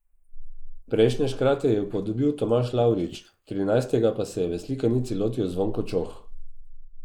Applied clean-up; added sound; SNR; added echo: neural mask model Resemble Enhance denoiser.